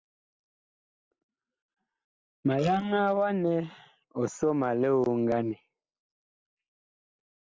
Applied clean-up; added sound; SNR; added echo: neural separator model SepFormer DNS4.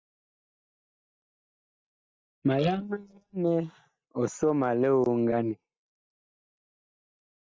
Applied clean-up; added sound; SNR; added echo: neural mask model DeepFilterNet 3.